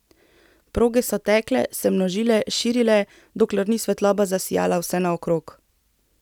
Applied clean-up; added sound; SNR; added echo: none; none; none; none.